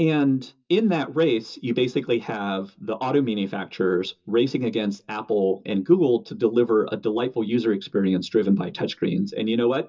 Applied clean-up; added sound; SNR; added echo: none; none; none; reverberation time 0.2 s.